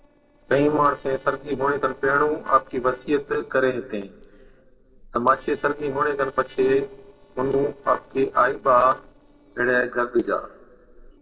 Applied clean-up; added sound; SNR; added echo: neural separator model SepFormer DNS4.